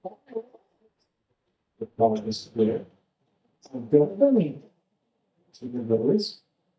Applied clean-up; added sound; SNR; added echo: neural mask model DeepFilterNet 3.